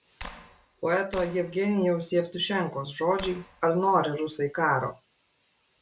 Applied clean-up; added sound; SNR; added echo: none; Clapping; 17 dB; none.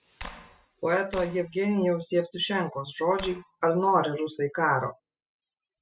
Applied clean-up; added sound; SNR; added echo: classical method spectral subtraction.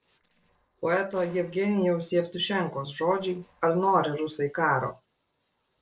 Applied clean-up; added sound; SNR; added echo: neural separator model SepFormer DNS4.